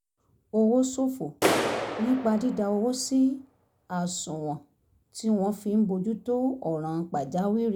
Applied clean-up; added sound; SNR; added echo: none; Clapping; 6 dB; none.